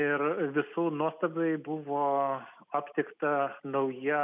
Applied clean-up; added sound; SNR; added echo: none; none; none; none.